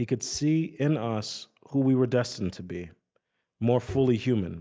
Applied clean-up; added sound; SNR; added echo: neural mask model DeepFilterNet 3.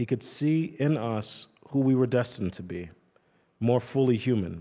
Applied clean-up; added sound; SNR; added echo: none; none; none; none.